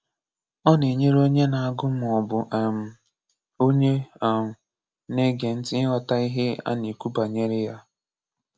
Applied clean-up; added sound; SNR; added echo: none; none; none; none.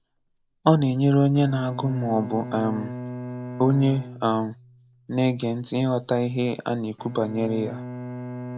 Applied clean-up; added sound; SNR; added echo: none; Bowed string instrument; 13 dB; none.